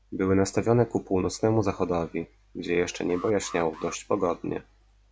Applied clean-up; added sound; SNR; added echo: none; Alarm; 18 dB; none.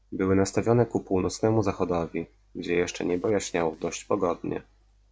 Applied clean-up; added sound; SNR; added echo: neural separator model SepFormer DNS4.